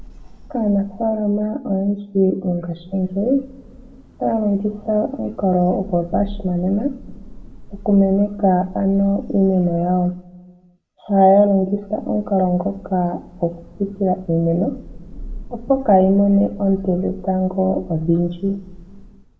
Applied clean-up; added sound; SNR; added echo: none; Thunder / Rain; 18 dB; reverberation time 0.5 s.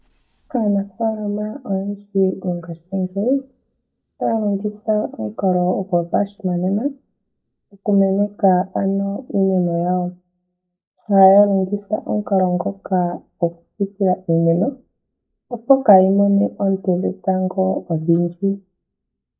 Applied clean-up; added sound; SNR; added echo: neural mask model DeepFilterNet 3.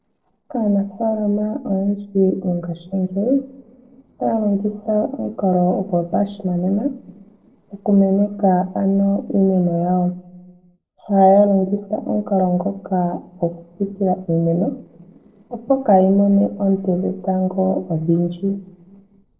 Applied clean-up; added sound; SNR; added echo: neural separator model SepFormer DNS4.